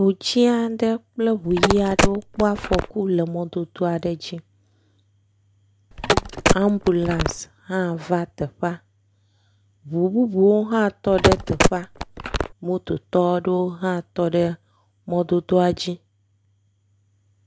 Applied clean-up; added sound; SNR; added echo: none; Telephone; 0 dB; none.